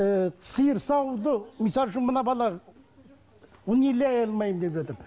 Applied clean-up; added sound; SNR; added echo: none; none; none; none.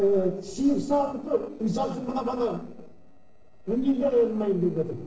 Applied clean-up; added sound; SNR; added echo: neural separator model SepFormer DNS4.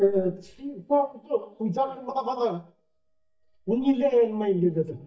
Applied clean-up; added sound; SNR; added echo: neural mask model DeepFilterNet 3.